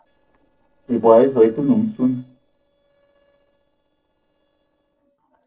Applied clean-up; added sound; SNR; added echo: neural separator model SepFormer DNS4.